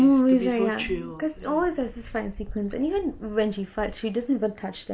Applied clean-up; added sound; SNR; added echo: none; Bird vocalization, bird call, bird song; 18 dB; none.